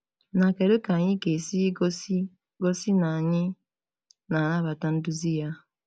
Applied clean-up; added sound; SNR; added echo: none; none; none; none.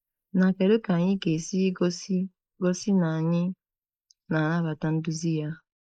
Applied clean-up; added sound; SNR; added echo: neural mask model Resemble Enhance denoiser.